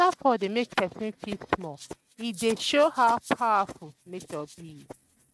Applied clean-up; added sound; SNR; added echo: neural mask model RNNoise.